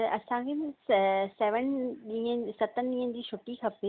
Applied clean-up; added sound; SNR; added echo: none; none; none; none.